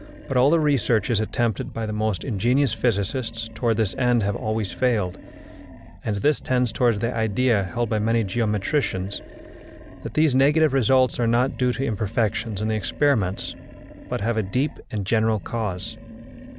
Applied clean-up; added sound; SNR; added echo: none; Animal; 16 dB; none.